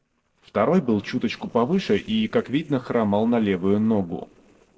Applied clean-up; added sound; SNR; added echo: neural separator model SepFormer DNS4.